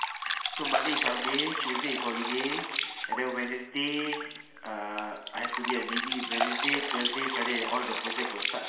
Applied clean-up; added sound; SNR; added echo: none; Drip; -1 dB; reverberation time 1.1 s.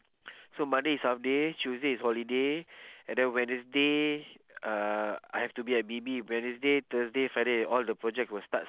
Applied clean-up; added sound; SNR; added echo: none; none; none; none.